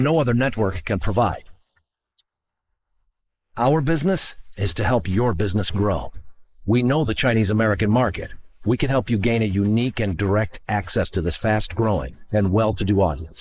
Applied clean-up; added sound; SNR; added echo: neural mask model Resemble Enhance denoiser.